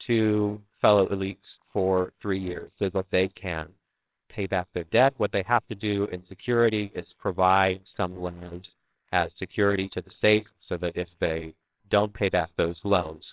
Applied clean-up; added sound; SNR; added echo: neural separator model SepFormer WHAMR!.